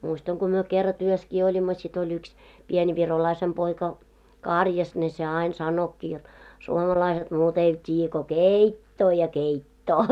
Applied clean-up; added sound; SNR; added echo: none; none; none; none.